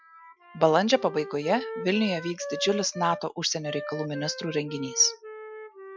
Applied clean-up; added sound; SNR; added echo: classical method Wiener filter.